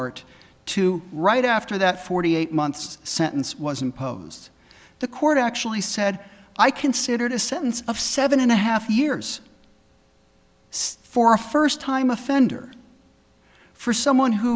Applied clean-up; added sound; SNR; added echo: none; none; none; none.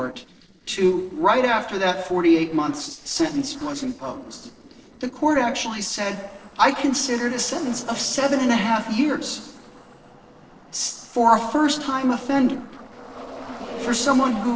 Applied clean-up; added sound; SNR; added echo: neural separator model SepFormer DNS4.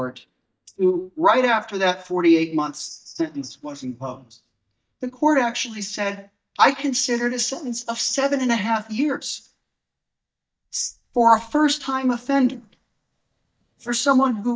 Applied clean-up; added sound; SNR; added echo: neural mask model DeepFilterNet 3.